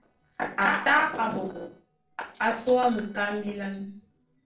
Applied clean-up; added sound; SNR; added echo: neural separator model SepFormer DNS4.